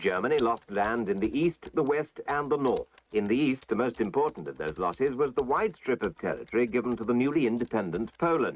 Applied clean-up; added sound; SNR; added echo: neural mask model RNNoise.